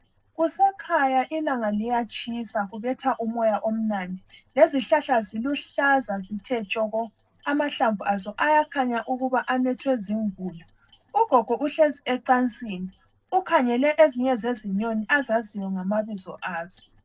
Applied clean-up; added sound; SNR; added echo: neural separator model SepFormer DNS4.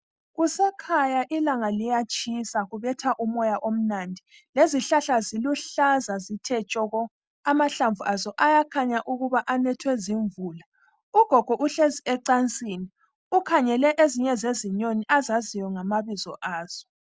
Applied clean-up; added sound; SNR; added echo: none; none; none; none.